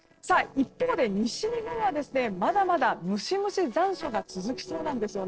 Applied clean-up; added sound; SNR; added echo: neural separator model SepFormer DNS4.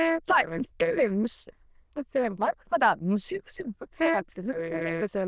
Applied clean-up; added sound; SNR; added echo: neural diffusion model UNIVERSE++.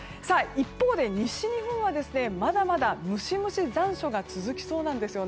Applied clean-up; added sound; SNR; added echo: none; none; none; none.